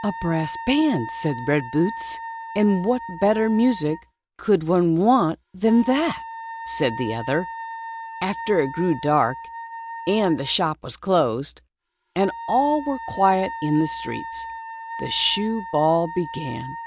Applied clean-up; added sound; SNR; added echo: none; Wind instrument, woodwind instrument; 12 dB; none.